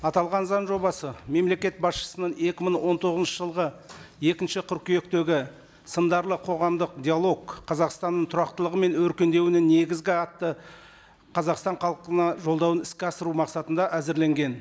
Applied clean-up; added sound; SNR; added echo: none; none; none; none.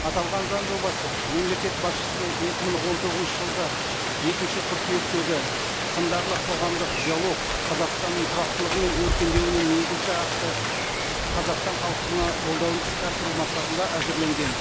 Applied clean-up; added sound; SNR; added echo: none; Rain; -1 dB; none.